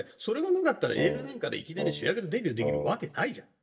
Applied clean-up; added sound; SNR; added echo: neural mask model DeepFilterNet 3.